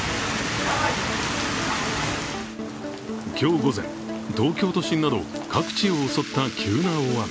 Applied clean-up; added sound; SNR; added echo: none; none; none; none.